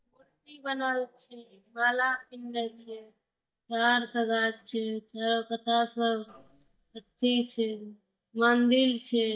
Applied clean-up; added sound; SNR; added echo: neural mask model DeepFilterNet 3.